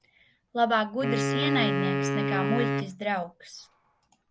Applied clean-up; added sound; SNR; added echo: none; Wind instrument, woodwind instrument; -1 dB; none.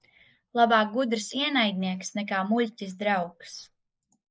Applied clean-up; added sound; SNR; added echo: neural mask model Resemble Enhance denoiser.